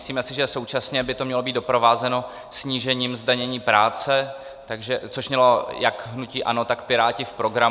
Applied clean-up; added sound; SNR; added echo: none; none; none; none.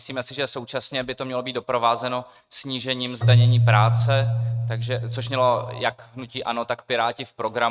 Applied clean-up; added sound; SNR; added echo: neural mask model RNNoise.